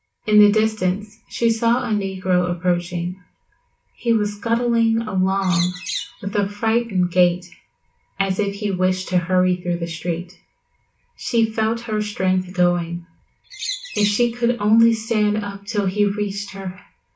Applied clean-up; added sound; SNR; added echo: none; Bird; 9 dB; reverberation time 0.3 s.